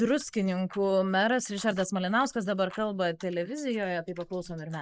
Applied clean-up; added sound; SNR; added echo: neural mask model Resemble Enhance denoiser.